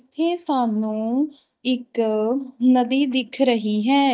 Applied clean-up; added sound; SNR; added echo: neural mask model DeepFilterNet 3.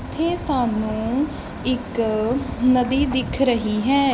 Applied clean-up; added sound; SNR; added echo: none; Gull, seagull; 19 dB; none.